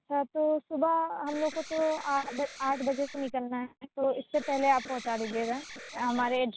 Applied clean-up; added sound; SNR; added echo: none; Alarm; 14 dB; none.